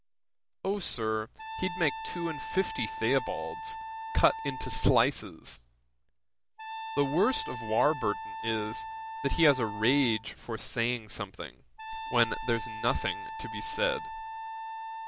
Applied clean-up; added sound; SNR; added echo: none; Wind instrument, woodwind instrument; 9 dB; none.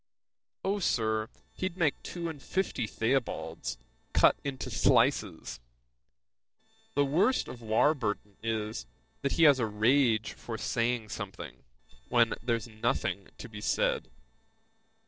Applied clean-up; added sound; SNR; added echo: neural separator model SepFormer DNS4.